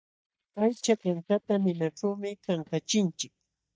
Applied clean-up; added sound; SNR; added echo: neural mask model DeepFilterNet 3.